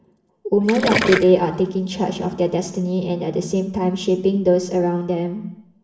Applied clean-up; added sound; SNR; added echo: none; Gurgling; 9 dB; reverberation time 0.8 s.